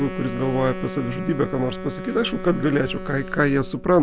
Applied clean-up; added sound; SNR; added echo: none; Wind instrument, woodwind instrument; 11 dB; none.